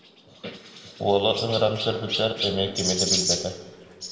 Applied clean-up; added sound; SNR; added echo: none; Chirp, tweet; 4 dB; reverberation time 2.1 s.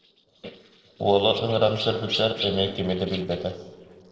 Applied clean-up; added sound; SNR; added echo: neural separator model SepFormer DNS4.